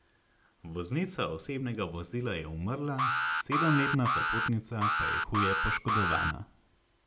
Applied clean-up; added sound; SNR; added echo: none; Alarm; -3 dB; none.